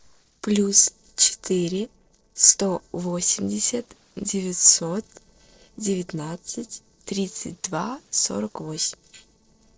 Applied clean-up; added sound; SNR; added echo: neural separator model SepFormer DNS4.